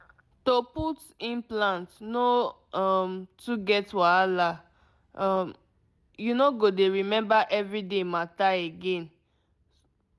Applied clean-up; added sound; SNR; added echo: none; none; none; none.